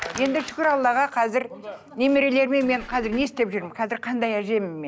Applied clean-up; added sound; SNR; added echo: none; Engine / Car; 16 dB; none.